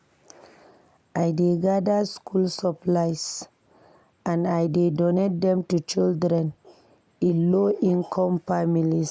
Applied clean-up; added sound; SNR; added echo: none; none; none; none.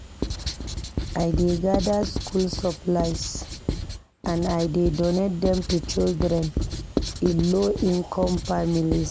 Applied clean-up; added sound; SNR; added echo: none; Writing; 5 dB; none.